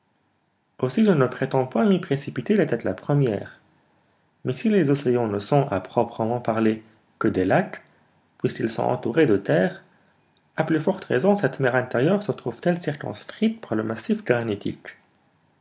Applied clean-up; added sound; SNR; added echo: none; none; none; none.